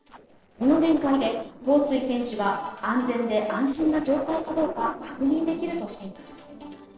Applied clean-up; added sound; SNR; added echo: neural separator model SepFormer DNS4.